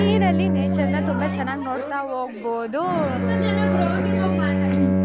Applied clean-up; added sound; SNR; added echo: none; Bowed string instrument; -4 dB; none.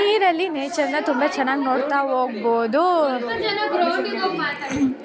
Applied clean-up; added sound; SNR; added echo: none; none; none; none.